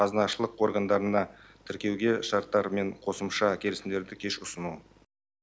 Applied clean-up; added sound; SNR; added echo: none; none; none; none.